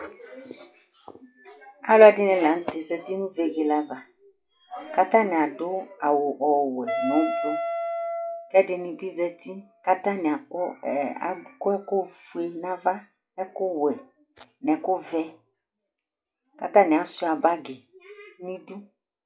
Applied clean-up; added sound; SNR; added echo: classical method log-MMSE.